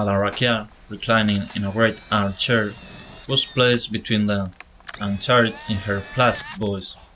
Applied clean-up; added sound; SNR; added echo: none; Engine; 12 dB; none.